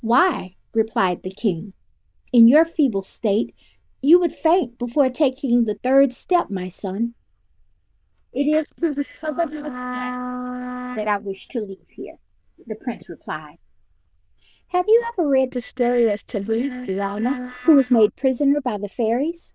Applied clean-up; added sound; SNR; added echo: neural diffusion model UNIVERSE++.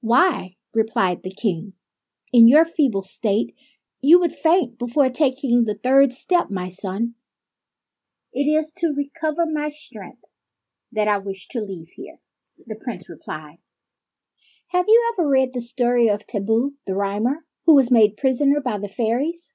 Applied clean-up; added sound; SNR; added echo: none; none; none; none.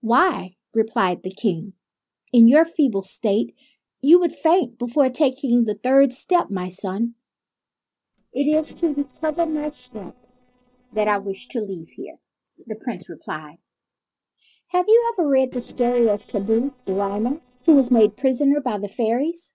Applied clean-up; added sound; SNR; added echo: neural separator model SepFormer DNS4.